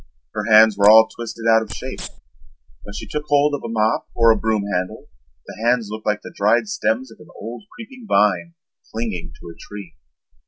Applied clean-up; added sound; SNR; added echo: none; Wild animals; 14 dB; none.